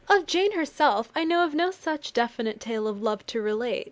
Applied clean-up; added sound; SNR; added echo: none; none; none; none.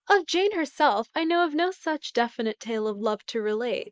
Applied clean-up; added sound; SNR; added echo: neural mask model Resemble Enhance denoiser.